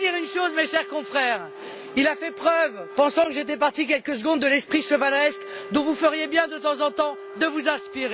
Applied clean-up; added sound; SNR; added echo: none; Wind instrument, woodwind instrument; 15 dB; none.